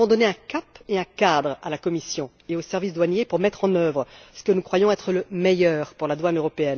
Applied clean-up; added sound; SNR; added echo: none; none; none; none.